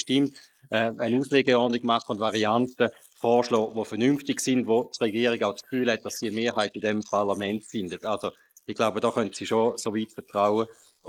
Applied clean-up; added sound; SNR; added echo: neural mask model Resemble Enhance denoiser.